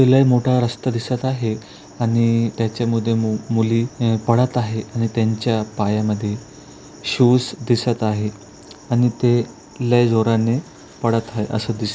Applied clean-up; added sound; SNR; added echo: none; none; none; none.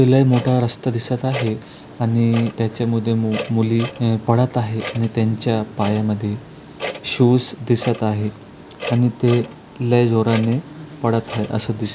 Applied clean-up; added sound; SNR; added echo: none; Clock; 15 dB; none.